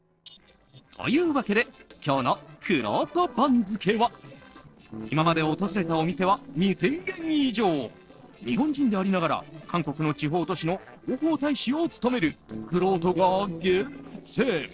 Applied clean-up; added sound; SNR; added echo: neural separator model SepFormer DNS4.